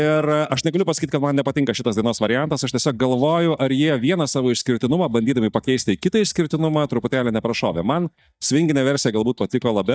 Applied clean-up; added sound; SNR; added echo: neural mask model DeepFilterNet 3.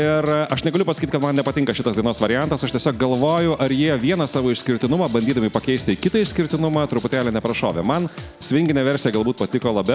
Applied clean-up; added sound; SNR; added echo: none; none; none; none.